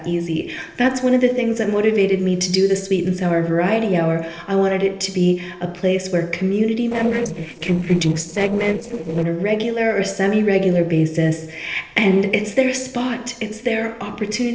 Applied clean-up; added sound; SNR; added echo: neural separator model SepFormer DNS4.